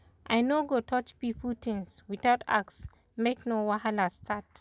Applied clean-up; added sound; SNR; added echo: none; none; none; none.